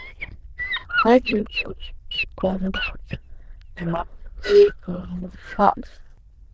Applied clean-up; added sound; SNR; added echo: neural diffusion model UNIVERSE++.